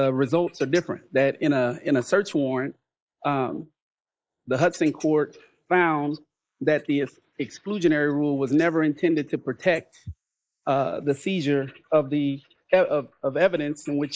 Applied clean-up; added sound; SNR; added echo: neural mask model Resemble Enhance denoiser.